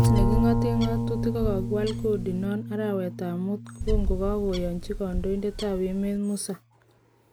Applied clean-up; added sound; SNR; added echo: none; Bowed string instrument + Bird; -1 dB; none.